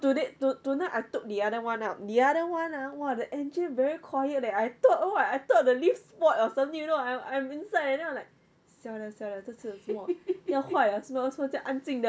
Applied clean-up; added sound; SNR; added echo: none; none; none; none.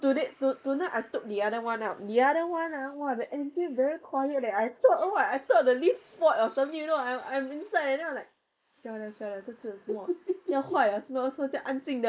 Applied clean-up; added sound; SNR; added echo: neural mask model Resemble Enhance denoiser.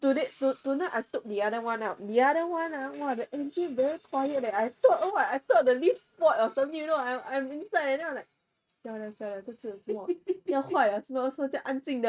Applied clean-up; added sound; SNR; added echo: neural mask model RNNoise.